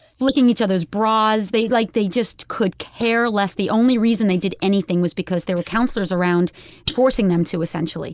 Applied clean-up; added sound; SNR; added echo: neural mask model Resemble Enhance denoiser.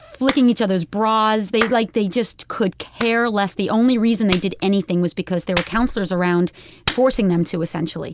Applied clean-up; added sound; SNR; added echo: none; Clapping; 14 dB; none.